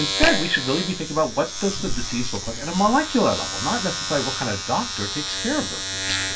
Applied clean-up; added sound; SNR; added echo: none; Domestic sounds, home sounds; 2 dB; reverberation time 0.2 s.